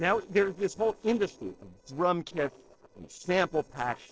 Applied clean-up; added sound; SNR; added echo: neural separator model SepFormer DNS4.